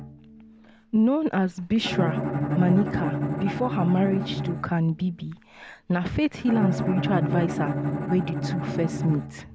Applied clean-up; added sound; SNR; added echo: none; Bowed string instrument; 4 dB; none.